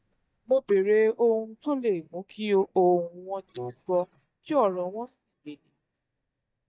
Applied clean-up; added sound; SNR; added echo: neural mask model DeepFilterNet 3.